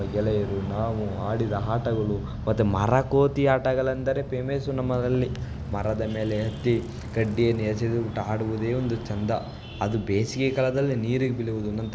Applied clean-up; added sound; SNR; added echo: none; Bicycle; 17 dB; none.